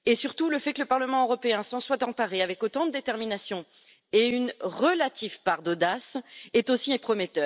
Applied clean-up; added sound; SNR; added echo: none; none; none; none.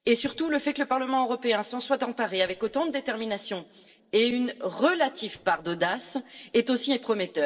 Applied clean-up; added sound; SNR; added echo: neural separator model SepFormer DNS4.